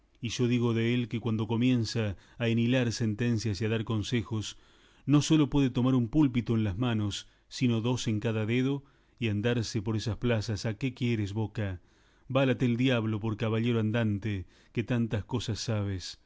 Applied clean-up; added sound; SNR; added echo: none; none; none; none.